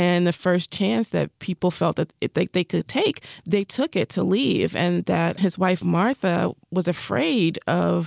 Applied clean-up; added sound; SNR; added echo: none; none; none; none.